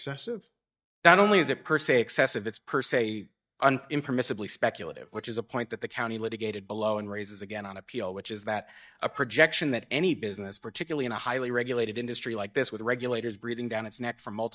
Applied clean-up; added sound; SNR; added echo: neural mask model DeepFilterNet 3.